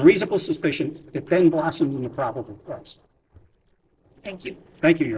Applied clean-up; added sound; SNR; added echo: neural separator model SepFormer DNS4.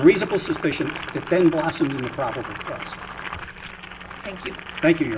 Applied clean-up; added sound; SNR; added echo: none; Boiling; 12 dB; reverberation time 2.0 s.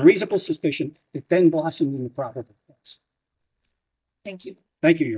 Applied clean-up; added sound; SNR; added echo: neural mask model DeepFilterNet 3.